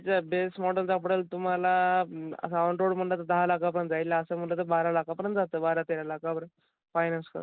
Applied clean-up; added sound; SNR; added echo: none; none; none; none.